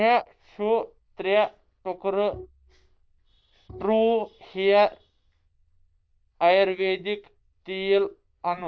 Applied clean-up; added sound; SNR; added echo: neural diffusion model UNIVERSE++.